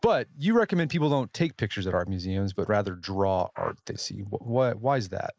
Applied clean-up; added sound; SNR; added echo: neural mask model Resemble Enhance denoiser.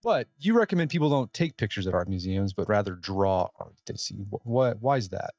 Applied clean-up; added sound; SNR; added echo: neural mask model DeepFilterNet 3.